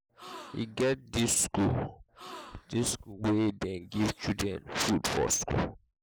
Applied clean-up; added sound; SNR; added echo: neural mask model Resemble Enhance denoiser.